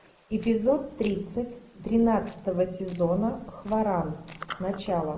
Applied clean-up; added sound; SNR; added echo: neural mask model Resemble Enhance denoiser.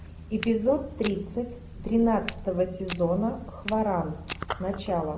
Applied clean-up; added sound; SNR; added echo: none; Walk, footsteps; 13 dB; none.